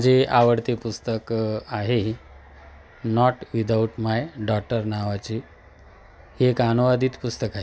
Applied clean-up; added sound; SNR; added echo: none; none; none; none.